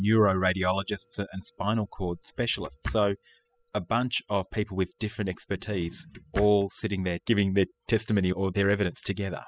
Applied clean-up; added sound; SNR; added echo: classical method spectral subtraction.